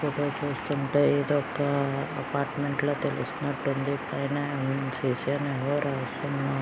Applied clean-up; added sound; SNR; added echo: none; none; none; none.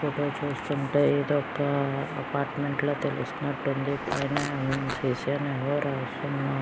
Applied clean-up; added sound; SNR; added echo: none; Fart; 8 dB; none.